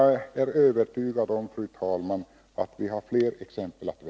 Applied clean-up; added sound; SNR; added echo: none; none; none; none.